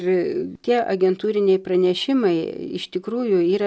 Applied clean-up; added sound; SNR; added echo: none; none; none; none.